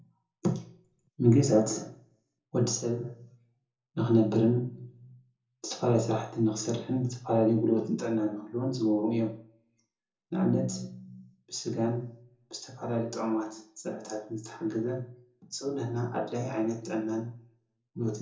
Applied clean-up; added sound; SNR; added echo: none; none; none; reverberation time 0.5 s.